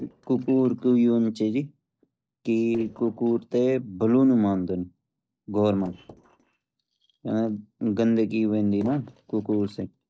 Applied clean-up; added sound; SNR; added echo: neural separator model SepFormer DNS4.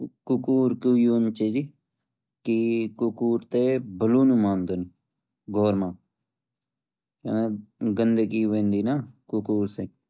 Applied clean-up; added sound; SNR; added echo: none; none; none; none.